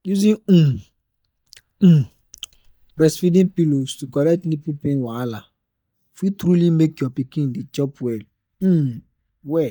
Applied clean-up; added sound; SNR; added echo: neural mask model DeepFilterNet 3.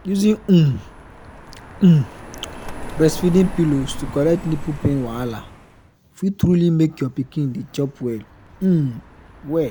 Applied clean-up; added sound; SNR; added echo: none; Car passing by; 15 dB; none.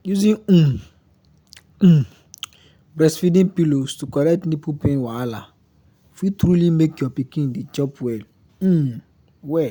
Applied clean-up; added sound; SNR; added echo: none; none; none; none.